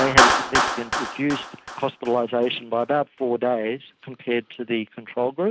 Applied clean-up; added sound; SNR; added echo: none; Clapping; 1 dB; none.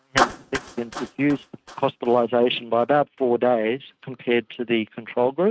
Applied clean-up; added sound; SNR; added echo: neural mask model RNNoise.